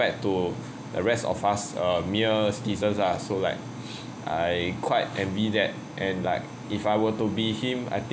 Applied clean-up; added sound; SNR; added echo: none; none; none; none.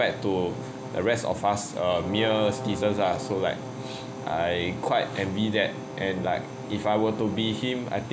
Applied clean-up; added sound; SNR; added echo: none; Brass instrument; 13 dB; none.